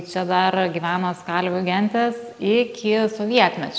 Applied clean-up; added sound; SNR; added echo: none; none; none; none.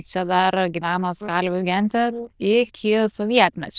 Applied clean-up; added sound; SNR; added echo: neural diffusion model UNIVERSE++.